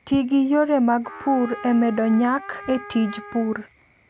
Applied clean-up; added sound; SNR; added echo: none; Trumpet; 18 dB; none.